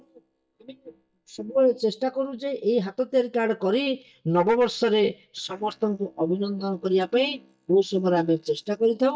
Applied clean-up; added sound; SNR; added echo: neural mask model DeepFilterNet 3.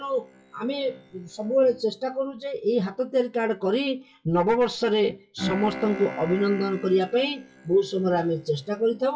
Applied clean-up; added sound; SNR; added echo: classical method WPE with log-MMSE.